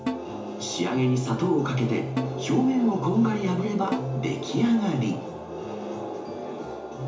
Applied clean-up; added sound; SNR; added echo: none; Snare drum; 11 dB; reverberation time 0.7 s.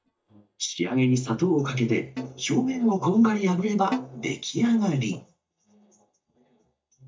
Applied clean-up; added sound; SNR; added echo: neural mask model DeepFilterNet 3.